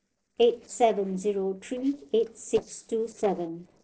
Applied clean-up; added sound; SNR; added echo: neural separator model SepFormer DNS4.